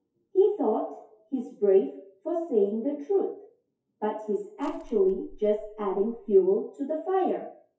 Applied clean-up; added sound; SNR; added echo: classical method WPE with log-MMSE.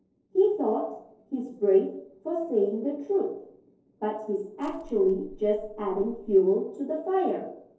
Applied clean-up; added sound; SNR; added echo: neural separator model SepFormer DNS4.